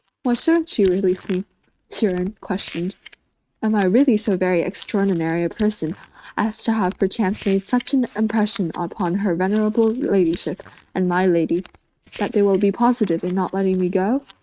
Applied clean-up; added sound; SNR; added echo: neural mask model RNNoise.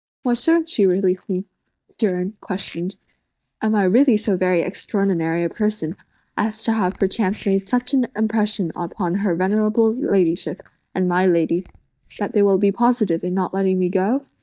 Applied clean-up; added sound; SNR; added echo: neural mask model DeepFilterNet 3.